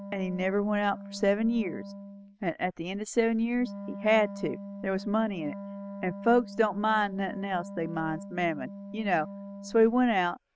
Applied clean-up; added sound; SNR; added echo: none; Wind instrument, woodwind instrument; 13 dB; none.